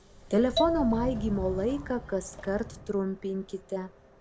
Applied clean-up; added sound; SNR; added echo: none; Marimba, xylophone + Subway, metro, underground; 7 dB; none.